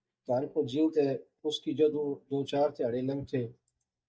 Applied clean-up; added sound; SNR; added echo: neural mask model DeepFilterNet 3.